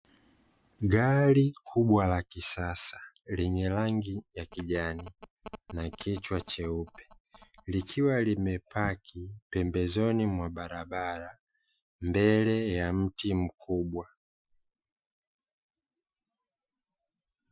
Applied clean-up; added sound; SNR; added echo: classical method Wiener filter.